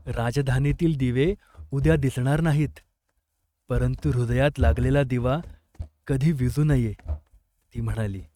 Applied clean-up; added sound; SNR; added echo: neural mask model RNNoise.